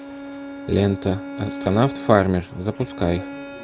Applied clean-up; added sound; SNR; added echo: none; Bowed string instrument; 11 dB; none.